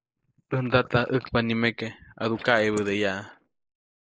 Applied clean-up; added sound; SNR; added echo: neural mask model Resemble Enhance denoiser.